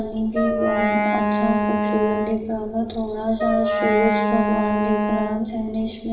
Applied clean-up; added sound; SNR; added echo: none; Wind instrument, woodwind instrument; -1 dB; reverberation time 1.2 s.